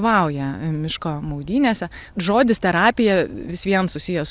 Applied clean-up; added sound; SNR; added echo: none; none; none; none.